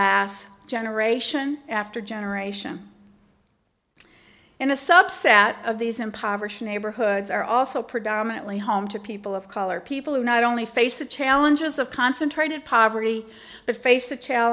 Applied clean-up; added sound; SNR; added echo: none; none; none; none.